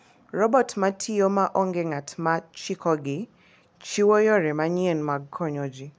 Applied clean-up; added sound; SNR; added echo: none; none; none; none.